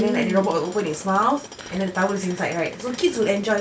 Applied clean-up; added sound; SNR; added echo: none; Tools; 19 dB; none.